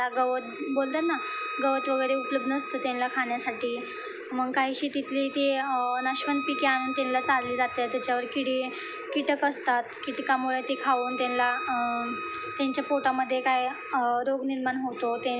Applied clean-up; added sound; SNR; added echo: none; Wind instrument, woodwind instrument; 10 dB; none.